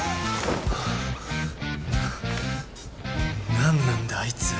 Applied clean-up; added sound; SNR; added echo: none; none; none; none.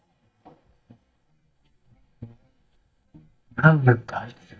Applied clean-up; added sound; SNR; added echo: neural mask model DeepFilterNet 3.